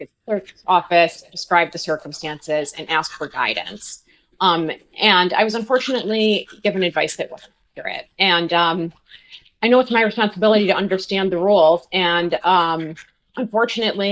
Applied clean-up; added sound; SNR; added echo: neural mask model DeepFilterNet 3.